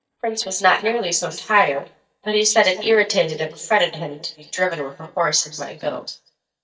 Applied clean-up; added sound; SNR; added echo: neural mask model DeepFilterNet 3.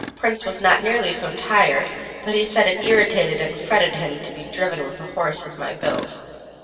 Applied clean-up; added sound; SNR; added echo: none; Tools; 17 dB; reverberation time 2.6 s.